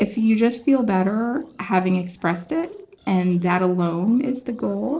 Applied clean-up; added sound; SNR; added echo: neural separator model SepFormer DNS4.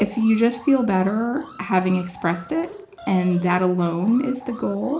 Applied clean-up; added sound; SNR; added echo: none; Alarm; 20 dB; reverberation time 0.4 s.